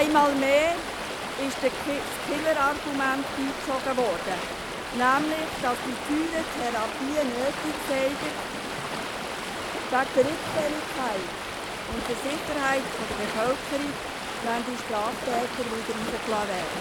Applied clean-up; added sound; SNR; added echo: none; Stream; 4 dB; none.